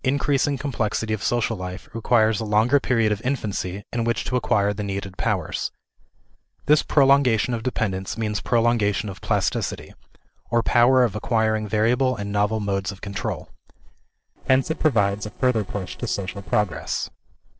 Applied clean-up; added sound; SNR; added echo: neural separator model SepFormer DNS4.